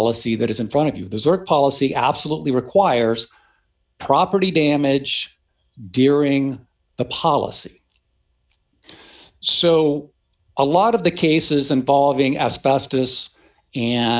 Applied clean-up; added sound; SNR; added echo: none; none; none; none.